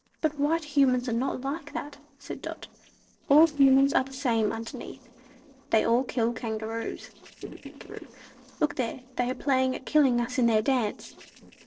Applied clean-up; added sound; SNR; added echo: neural separator model SepFormer DNS4.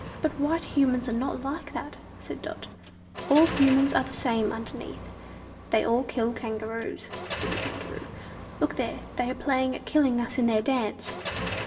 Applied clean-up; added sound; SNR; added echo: none; Car; 10 dB; reverberation time 0.6 s.